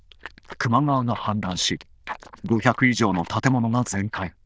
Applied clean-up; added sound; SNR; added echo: neural diffusion model UNIVERSE++.